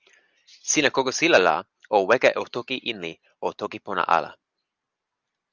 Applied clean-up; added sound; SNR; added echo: none; none; none; none.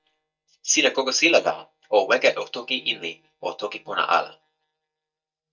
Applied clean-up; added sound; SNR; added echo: neural mask model DeepFilterNet 3.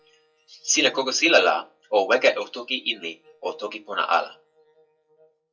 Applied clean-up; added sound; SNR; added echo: classical method WPE with log-MMSE.